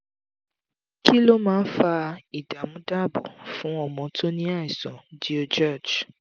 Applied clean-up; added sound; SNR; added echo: none; none; none; none.